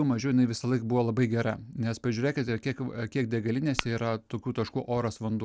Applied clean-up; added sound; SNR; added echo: none; Tap / Glass; 14 dB; none.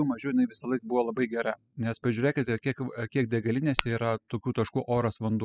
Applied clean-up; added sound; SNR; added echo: classical method spectral subtraction.